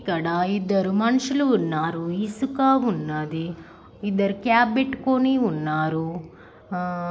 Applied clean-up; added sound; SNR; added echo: none; none; none; none.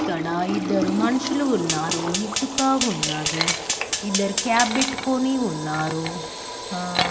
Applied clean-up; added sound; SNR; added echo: none; Fire + Liquid; 2 dB; none.